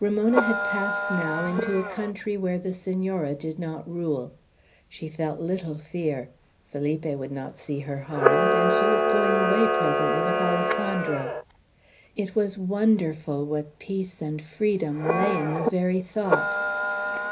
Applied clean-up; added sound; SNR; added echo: none; Camera; 0 dB; reverberation time 0.4 s.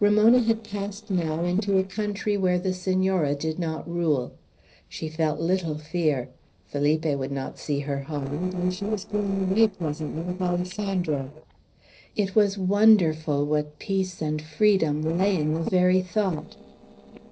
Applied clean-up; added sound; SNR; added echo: neural separator model SepFormer DNS4.